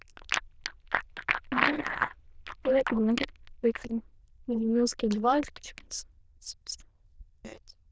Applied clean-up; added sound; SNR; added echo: neural diffusion model UNIVERSE++.